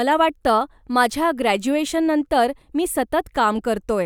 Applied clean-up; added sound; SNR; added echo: none; none; none; none.